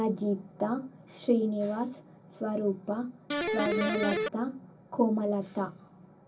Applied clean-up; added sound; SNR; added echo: none; Electric guitar; -2 dB; reverberation time 0.4 s.